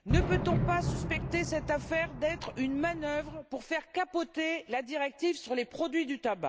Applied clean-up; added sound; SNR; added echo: none; Fireworks; 1 dB; none.